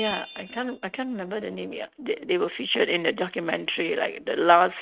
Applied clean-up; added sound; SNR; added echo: neural mask model RNNoise.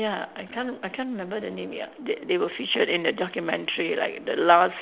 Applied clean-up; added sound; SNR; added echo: none; none; none; none.